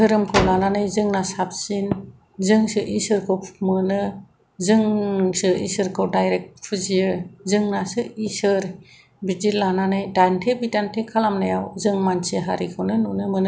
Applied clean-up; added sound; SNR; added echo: none; Slam; 8 dB; none.